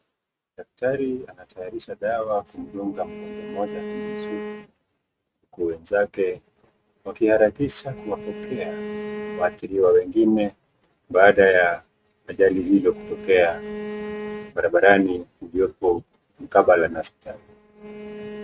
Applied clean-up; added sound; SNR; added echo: neural mask model RNNoise.